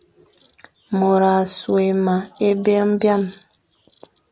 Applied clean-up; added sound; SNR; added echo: none; none; none; none.